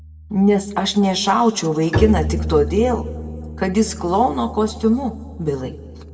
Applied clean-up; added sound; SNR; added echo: none; Bowed string instrument; 8 dB; reverberation time 1.3 s.